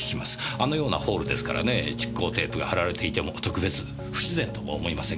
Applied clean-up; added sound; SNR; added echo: none; none; none; none.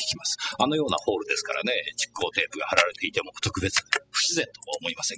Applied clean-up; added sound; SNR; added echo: classical method spectral subtraction.